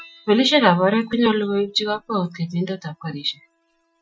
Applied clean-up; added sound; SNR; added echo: classical method Wiener filter.